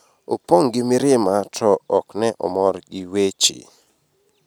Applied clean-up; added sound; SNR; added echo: none; none; none; none.